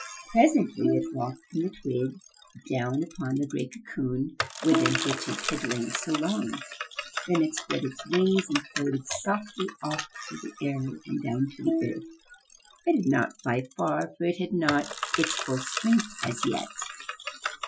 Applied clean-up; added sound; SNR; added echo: classical method Wiener filter.